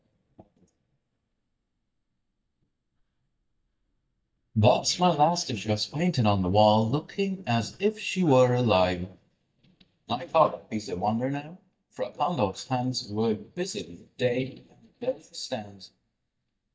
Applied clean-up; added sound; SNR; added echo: neural mask model DeepFilterNet 3.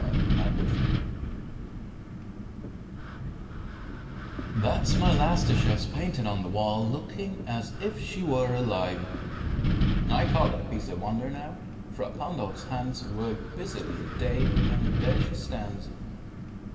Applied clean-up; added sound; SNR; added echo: none; Wind; -3 dB; reverberation time 2.2 s.